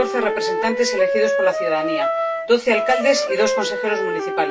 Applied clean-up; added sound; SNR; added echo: none; Wind instrument, woodwind instrument; 0 dB; reverberation time 0.1 s.